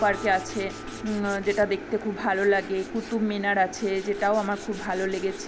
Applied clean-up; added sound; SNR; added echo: none; Acoustic guitar + Tools; 16 dB; none.